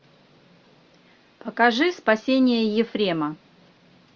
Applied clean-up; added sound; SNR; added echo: none; none; none; none.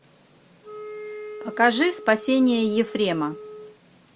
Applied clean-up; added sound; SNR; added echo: none; Wind instrument, woodwind instrument; 14 dB; none.